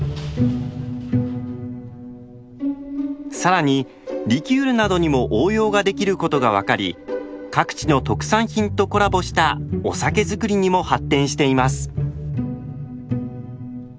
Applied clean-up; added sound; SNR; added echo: none; none; none; none.